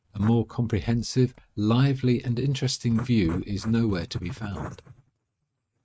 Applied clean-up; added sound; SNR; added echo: neural mask model RNNoise.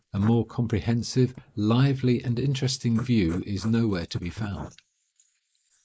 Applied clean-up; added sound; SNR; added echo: neural mask model Resemble Enhance denoiser.